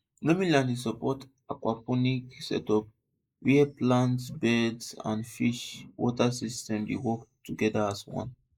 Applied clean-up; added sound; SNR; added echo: neural mask model Resemble Enhance denoiser.